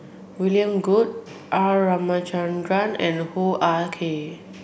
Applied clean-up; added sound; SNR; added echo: none; none; none; none.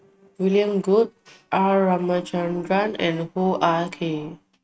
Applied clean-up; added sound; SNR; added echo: neural mask model RNNoise.